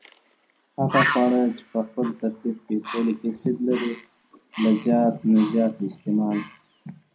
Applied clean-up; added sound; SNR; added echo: none; Bird; 11 dB; reverberation time 0.4 s.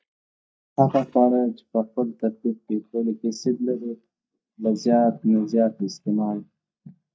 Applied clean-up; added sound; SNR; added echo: neural mask model DeepFilterNet 3.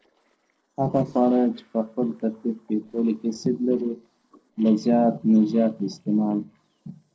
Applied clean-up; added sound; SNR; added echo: neural separator model SepFormer DNS4.